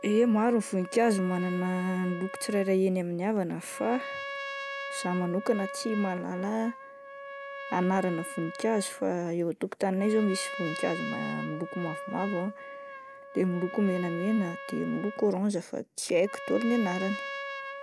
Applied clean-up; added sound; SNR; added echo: none; Trumpet; 11 dB; none.